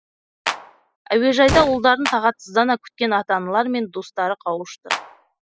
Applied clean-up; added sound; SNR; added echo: classical method spectral subtraction.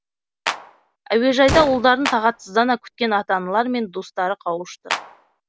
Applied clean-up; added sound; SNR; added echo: none; Clapping + Gunshot, gunfire; 7 dB; none.